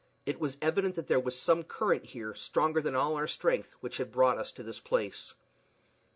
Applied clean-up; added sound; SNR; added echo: none; none; none; none.